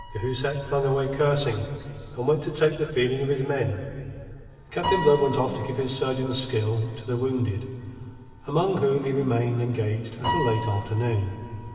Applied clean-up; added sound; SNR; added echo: none; Piano; 12 dB; reverberation time 2.3 s.